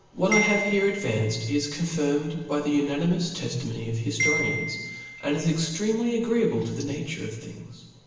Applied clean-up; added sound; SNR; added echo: none; Marimba, xylophone; 8 dB; reverberation time 1.0 s.